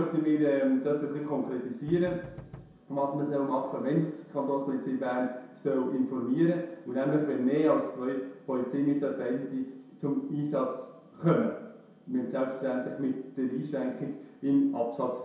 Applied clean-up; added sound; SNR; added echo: none; Knock; 18 dB; reverberation time 0.7 s.